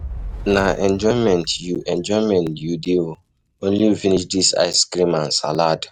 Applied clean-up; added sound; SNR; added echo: none; Fire; 18 dB; none.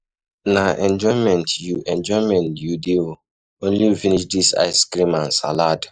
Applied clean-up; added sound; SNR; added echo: neural mask model Resemble Enhance denoiser.